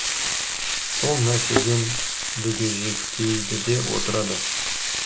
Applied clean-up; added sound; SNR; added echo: none; Frying (food) + Thump, thud; -1 dB; none.